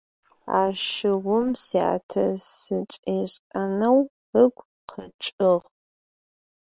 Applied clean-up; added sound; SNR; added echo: neural separator model SepFormer WHAM!.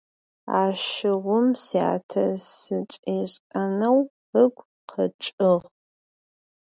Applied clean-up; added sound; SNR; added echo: none; none; none; none.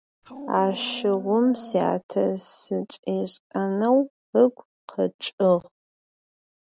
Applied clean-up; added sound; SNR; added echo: none; Dog; 14 dB; none.